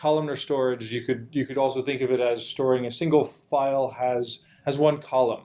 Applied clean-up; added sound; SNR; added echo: none; none; none; none.